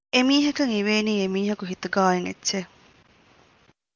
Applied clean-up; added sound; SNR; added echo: none; none; none; none.